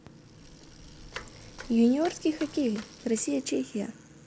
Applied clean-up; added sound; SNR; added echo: none; Bicycle; 18 dB; none.